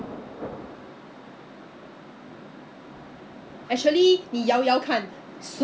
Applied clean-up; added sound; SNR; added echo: none; Thunder; 18 dB; none.